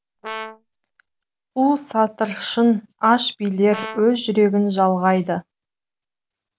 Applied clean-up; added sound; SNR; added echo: none; Brass instrument; 15 dB; none.